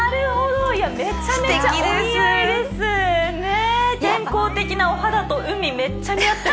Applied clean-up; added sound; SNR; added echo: none; none; none; none.